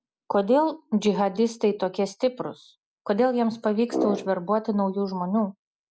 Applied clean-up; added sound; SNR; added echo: none; Brass instrument; 7 dB; none.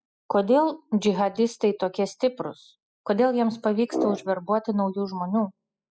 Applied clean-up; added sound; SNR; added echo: classical method spectral subtraction.